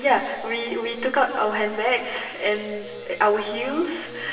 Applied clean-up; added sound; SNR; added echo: none; Bird; 19 dB; reverberation time 2.5 s.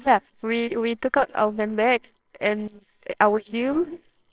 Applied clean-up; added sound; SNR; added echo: neural separator model SepFormer WHAMR!.